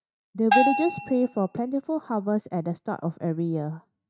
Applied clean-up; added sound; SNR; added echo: neural mask model RNNoise.